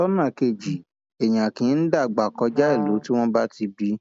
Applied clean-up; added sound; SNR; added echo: none; Brass instrument; 11 dB; none.